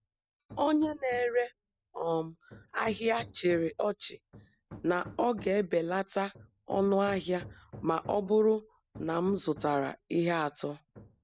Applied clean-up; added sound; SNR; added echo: neural mask model RNNoise.